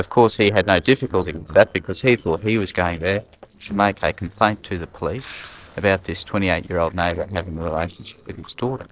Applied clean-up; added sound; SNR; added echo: neural separator model SepFormer DNS4.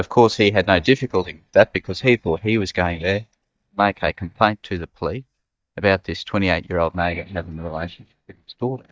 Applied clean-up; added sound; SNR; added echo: neural mask model DeepFilterNet 3.